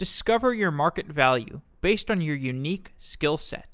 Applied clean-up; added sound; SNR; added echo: none; none; none; none.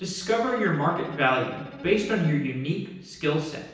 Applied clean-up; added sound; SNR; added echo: none; Bowed string instrument; 17 dB; reverberation time 0.9 s.